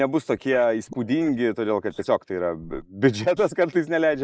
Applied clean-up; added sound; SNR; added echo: neural mask model Resemble Enhance denoiser.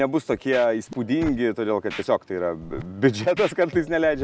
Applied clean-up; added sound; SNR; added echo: none; Scratching (performance technique); 17 dB; none.